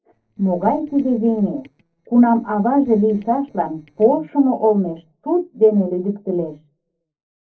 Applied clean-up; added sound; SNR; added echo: neural separator model SepFormer DNS4.